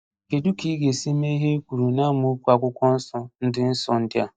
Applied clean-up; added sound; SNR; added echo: neural mask model DeepFilterNet 3.